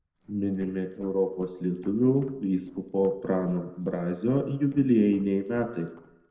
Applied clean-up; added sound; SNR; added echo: neural separator model SepFormer DNS4.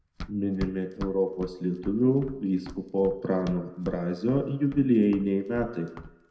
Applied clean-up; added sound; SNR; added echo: none; Run; 16 dB; reverberation time 0.7 s.